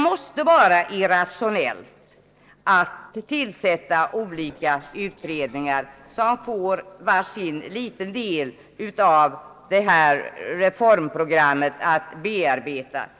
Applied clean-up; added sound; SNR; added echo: neural separator model SepFormer DNS4.